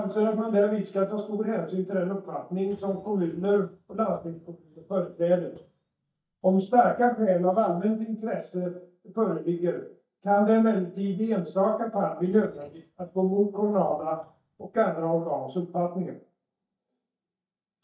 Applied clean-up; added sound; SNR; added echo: neural mask model DeepFilterNet 3.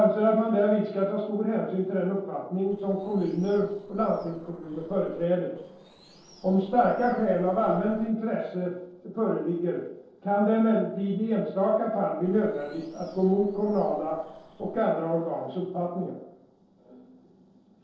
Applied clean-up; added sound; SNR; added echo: neural separator model SepFormer DNS4.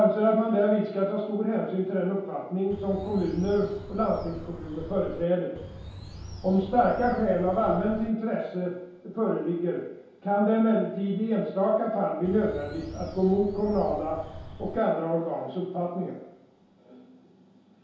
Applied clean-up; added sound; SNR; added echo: none; Bird; 14 dB; reverberation time 0.8 s.